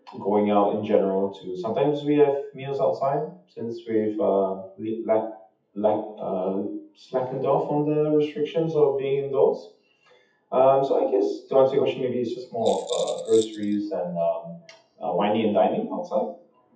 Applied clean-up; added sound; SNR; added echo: classical method WPE with log-MMSE.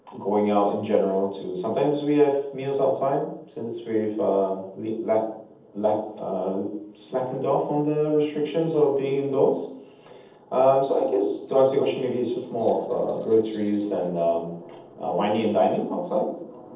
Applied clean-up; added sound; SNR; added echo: neural separator model SepFormer DNS4.